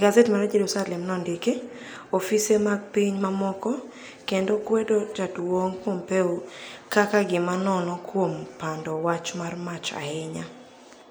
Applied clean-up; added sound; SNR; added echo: none; none; none; none.